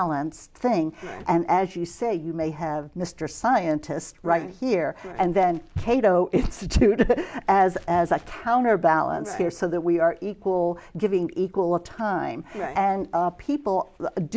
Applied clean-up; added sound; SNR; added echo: none; none; none; none.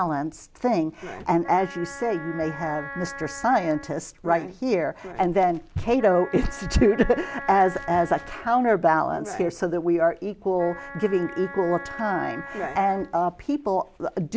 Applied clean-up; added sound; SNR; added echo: none; Wind instrument, woodwind instrument; 15 dB; none.